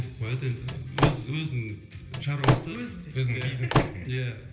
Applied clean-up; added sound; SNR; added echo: none; Slam / Microwave oven; -3 dB; reverberation time 1.4 s.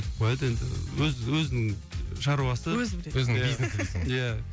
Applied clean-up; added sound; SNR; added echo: none; none; none; none.